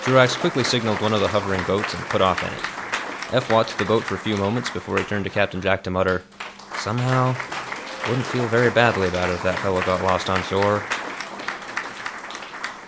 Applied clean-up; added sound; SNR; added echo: none; Applause / Cheering; 8 dB; none.